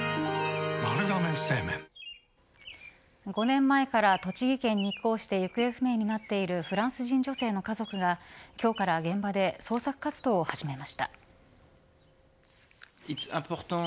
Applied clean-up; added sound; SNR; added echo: none; Bird vocalization, bird call, bird song; 19 dB; none.